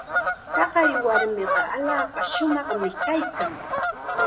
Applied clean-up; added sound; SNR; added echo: none; Bird vocalization, bird call, bird song / Fowl; 0 dB; reverberation time 0.5 s.